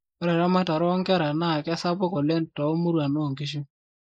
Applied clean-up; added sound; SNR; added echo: neural mask model Resemble Enhance denoiser.